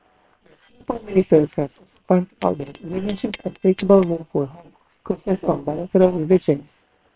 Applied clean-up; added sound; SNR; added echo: neural separator model SepFormer WHAM!.